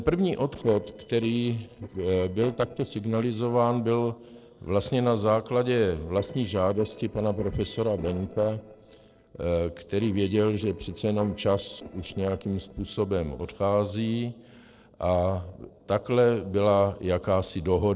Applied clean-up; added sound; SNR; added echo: neural separator model SepFormer DNS4.